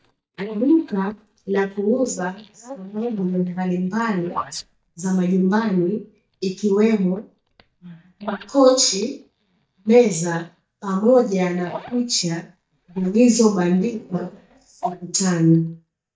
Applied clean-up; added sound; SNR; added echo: neural mask model DeepFilterNet 3.